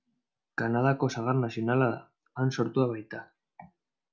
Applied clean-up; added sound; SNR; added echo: none; none; none; none.